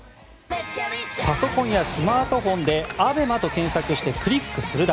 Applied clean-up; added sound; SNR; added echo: none; none; none; none.